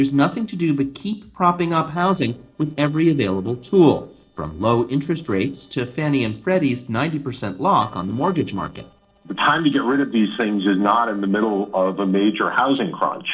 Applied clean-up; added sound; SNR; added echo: neural separator model SepFormer DNS4.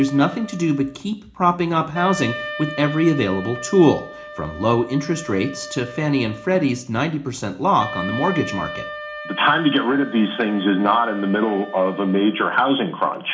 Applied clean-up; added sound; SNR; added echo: none; Wind instrument, woodwind instrument; 14 dB; reverberation time 0.4 s.